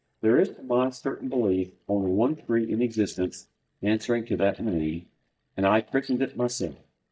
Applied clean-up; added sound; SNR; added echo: neural mask model DeepFilterNet 3.